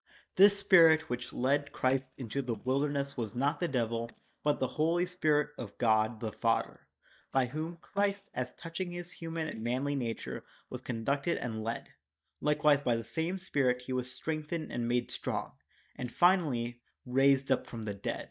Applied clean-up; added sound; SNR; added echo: neural mask model DeepFilterNet 3.